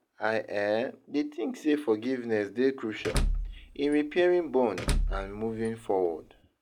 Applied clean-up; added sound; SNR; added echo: none; Door / Car; 3 dB; none.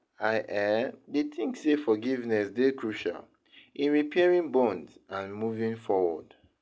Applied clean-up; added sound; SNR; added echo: none; none; none; none.